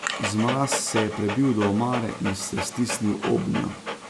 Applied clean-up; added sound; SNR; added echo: none; Dog; 7 dB; none.